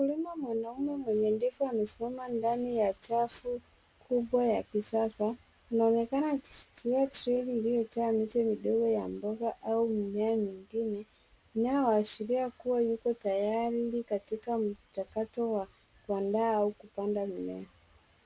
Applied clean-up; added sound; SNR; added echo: none; none; none; none.